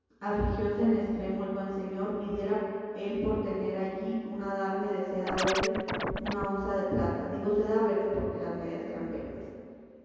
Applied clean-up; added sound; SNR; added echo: none; Scratching (performance technique); 2 dB; reverberation time 2.2 s.